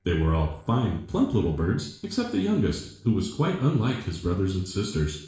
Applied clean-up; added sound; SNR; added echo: neural separator model SepFormer DNS4.